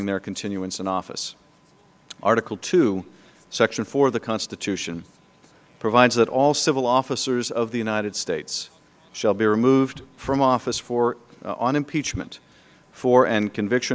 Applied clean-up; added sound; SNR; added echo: none; none; none; none.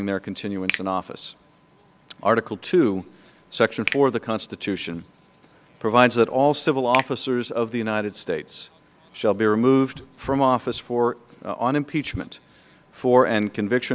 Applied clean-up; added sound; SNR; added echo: none; Finger snapping; 14 dB; none.